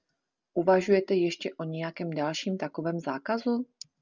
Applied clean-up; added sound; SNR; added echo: none; none; none; none.